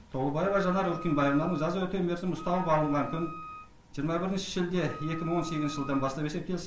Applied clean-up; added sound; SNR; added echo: none; Wind instrument, woodwind instrument; 14 dB; none.